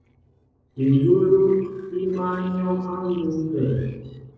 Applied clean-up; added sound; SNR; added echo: neural separator model SepFormer DNS4.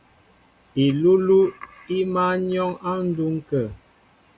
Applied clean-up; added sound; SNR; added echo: none; none; none; none.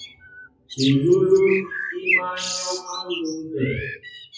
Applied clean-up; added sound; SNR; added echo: classical method WPE with log-MMSE.